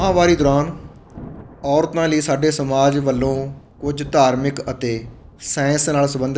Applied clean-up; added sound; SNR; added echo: none; Thunder; 17 dB; none.